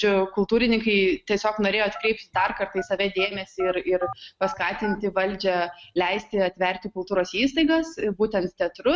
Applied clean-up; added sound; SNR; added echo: neural mask model RNNoise.